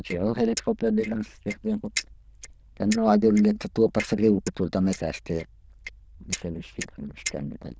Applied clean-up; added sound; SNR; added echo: neural diffusion model UNIVERSE++.